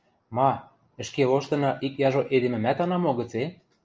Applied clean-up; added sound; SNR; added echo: none; none; none; none.